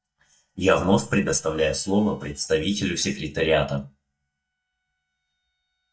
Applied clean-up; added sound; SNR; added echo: neural mask model DeepFilterNet 3.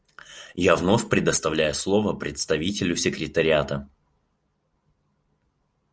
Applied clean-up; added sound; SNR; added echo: none; none; none; none.